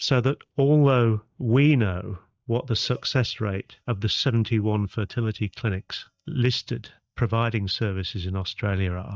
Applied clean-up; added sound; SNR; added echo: neural mask model DeepFilterNet 3.